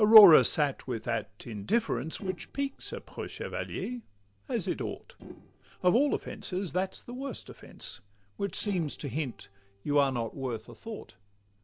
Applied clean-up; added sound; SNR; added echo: neural separator model SepFormer DNS4.